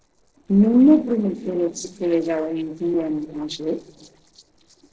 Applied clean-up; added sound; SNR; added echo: neural separator model SepFormer DNS4.